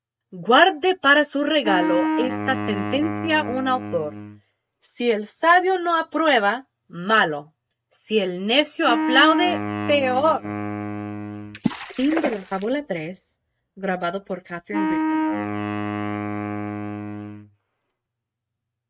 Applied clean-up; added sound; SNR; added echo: neural mask model RNNoise.